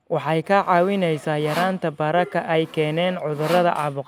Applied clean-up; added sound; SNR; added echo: none; Sawing; 16 dB; none.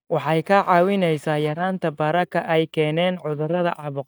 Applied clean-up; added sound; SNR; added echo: neural mask model DeepFilterNet 3.